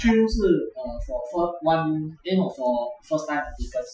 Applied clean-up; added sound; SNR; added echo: classical method Wiener filter.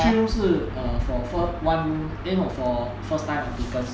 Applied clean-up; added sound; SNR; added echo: none; Bowed string instrument; 18 dB; none.